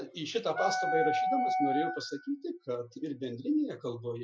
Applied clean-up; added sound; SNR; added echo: classical method Wiener filter.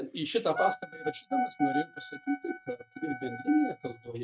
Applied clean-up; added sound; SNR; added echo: neural mask model RNNoise.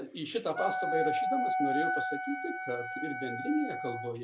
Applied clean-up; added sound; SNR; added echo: none; Wind instrument, woodwind instrument; -1 dB; none.